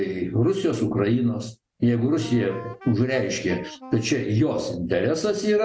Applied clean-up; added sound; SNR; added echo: none; Wind instrument, woodwind instrument; 19 dB; none.